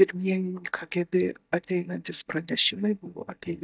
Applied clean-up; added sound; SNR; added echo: neural mask model DeepFilterNet 3.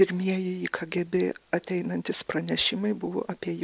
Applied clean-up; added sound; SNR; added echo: none; none; none; none.